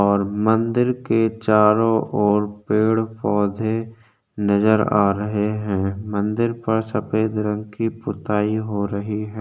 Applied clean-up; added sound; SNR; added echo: none; none; none; none.